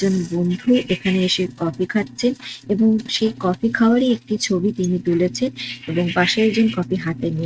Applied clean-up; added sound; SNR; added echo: neural mask model RNNoise.